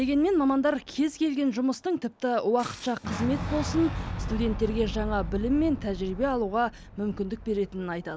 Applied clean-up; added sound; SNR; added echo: none; Boom; 9 dB; none.